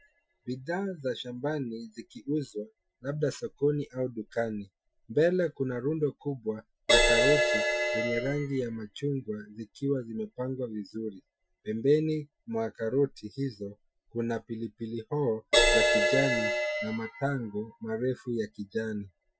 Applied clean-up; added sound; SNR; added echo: classical method Wiener filter.